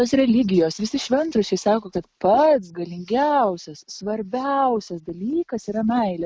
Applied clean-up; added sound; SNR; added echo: none; none; none; none.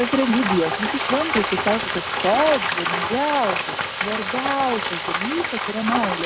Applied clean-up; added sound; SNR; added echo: none; Frying (food); 1 dB; none.